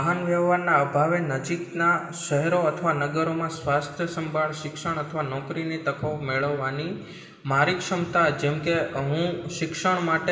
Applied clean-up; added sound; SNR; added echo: none; none; none; reverberation time 1.7 s.